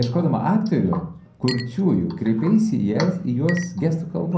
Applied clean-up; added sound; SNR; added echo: none; Chink, clink; 20 dB; reverberation time 0.6 s.